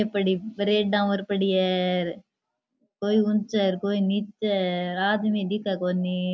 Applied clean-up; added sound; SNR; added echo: none; none; none; none.